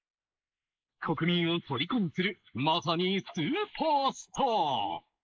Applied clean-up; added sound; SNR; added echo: neural mask model Resemble Enhance denoiser.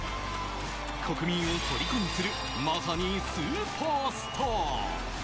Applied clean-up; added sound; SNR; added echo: none; Rattle; 20 dB; none.